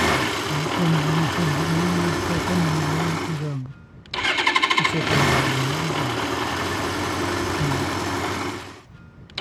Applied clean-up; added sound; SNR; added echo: none; Engine starting; -4 dB; none.